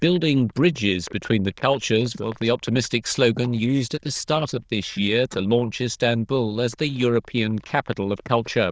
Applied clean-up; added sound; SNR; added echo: neural diffusion model UNIVERSE++.